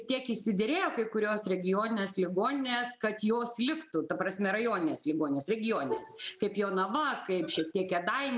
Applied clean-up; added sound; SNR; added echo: none; none; none; none.